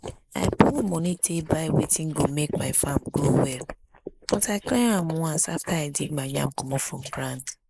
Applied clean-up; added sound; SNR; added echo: neural mask model Resemble Enhance denoiser.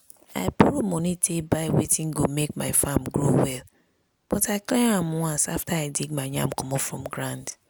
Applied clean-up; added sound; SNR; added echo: none; none; none; none.